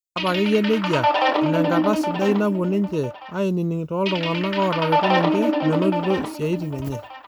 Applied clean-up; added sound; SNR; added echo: none; Guitar; 1 dB; none.